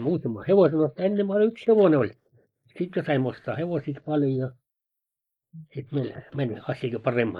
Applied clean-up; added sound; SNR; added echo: neural mask model Resemble Enhance denoiser.